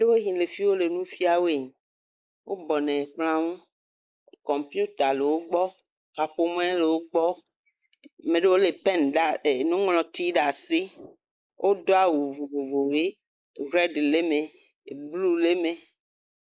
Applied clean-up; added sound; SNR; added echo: neural mask model Resemble Enhance denoiser.